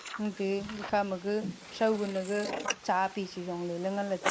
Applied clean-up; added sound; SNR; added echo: neural mask model Resemble Enhance denoiser.